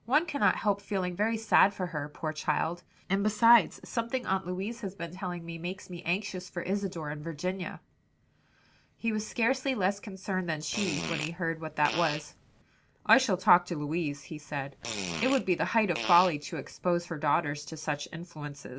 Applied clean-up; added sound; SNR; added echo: none; Fart; 9 dB; none.